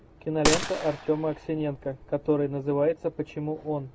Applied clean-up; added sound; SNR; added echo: none; Gunshot, gunfire; 5 dB; none.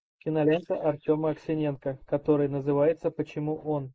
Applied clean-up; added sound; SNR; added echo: neural mask model Resemble Enhance denoiser.